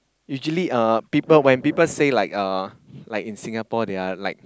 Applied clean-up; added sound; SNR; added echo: none; none; none; none.